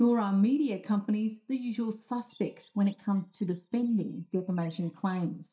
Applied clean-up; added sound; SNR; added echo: neural mask model DeepFilterNet 3.